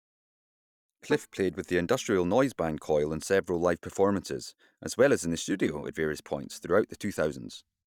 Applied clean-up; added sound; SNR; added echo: neural mask model DeepFilterNet 3.